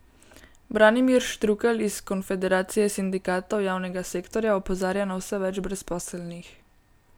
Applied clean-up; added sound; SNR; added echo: none; none; none; none.